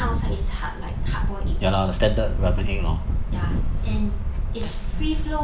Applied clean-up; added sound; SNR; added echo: none; Wind; -5 dB; none.